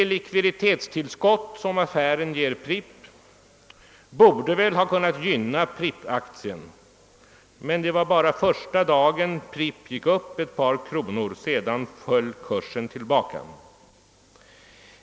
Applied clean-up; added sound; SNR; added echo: none; none; none; none.